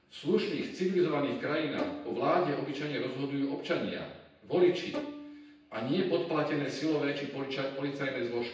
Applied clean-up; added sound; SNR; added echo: none; Bowed string instrument; 14 dB; reverberation time 0.9 s.